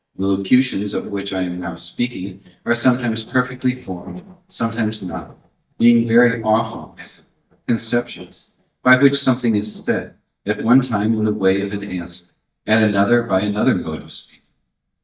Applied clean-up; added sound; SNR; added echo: neural mask model DeepFilterNet 3.